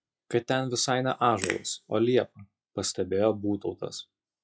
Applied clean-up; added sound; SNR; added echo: classical method log-MMSE.